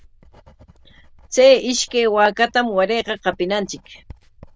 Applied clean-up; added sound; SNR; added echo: neural diffusion model UNIVERSE++.